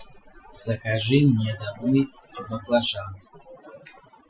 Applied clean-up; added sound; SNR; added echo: classical method Wiener filter.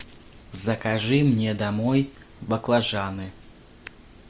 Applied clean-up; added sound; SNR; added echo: none; none; none; none.